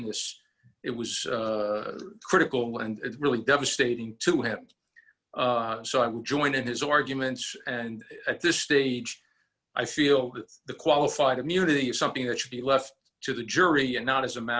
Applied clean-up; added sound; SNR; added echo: none; none; none; none.